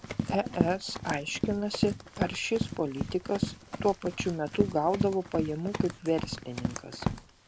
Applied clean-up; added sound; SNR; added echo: none; Run; 3 dB; none.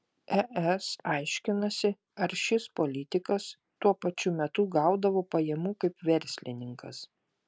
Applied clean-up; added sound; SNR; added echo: none; none; none; none.